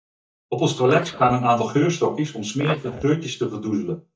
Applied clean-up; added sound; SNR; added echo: neural mask model DeepFilterNet 3.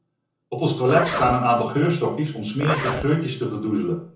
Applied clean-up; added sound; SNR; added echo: none; Zipper (clothing); 8 dB; reverberation time 0.6 s.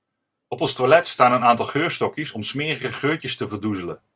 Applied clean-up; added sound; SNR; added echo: none; none; none; none.